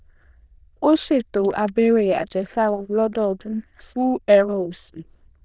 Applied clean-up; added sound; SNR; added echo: neural diffusion model UNIVERSE++.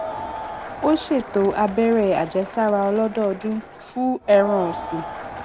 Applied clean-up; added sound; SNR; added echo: none; Crowd; 12 dB; none.